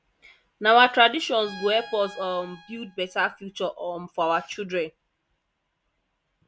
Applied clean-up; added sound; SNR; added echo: none; Bowed string instrument; 19 dB; none.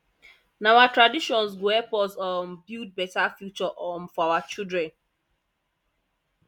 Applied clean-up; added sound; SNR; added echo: none; none; none; none.